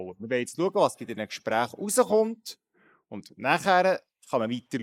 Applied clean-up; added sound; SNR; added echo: neural mask model Resemble Enhance denoiser.